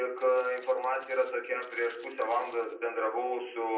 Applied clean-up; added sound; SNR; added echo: none; Walk, footsteps; 19 dB; reverberation time 0.6 s.